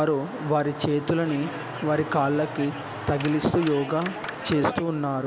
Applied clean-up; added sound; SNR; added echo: none; Clapping; 12 dB; none.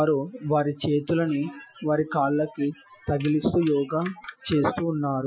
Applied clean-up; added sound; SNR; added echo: classical method Wiener filter.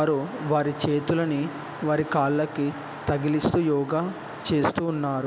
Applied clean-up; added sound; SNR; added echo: none; none; none; none.